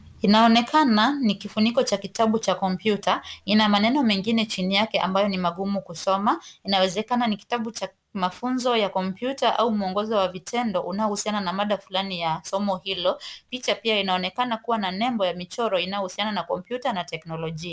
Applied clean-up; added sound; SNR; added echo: none; none; none; none.